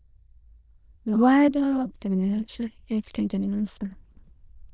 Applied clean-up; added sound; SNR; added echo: neural diffusion model UNIVERSE++.